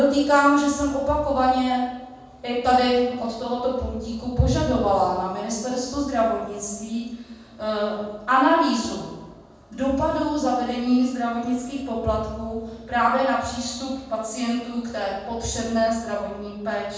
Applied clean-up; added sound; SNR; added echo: none; none; none; reverberation time 1.2 s.